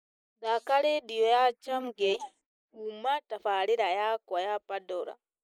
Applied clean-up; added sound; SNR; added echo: neural mask model Resemble Enhance denoiser.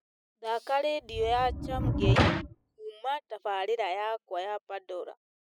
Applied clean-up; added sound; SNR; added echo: classical method spectral subtraction.